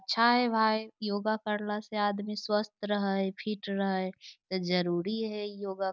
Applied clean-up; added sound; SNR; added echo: none; none; none; none.